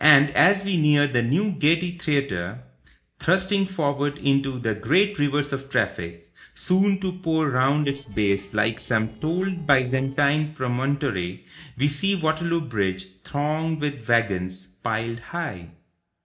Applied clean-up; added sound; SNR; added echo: neural separator model SepFormer DNS4.